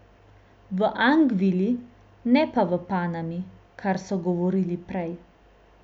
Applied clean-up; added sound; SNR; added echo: none; none; none; none.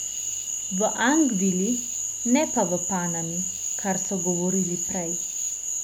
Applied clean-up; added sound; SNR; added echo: none; Cricket / Frog; 3 dB; none.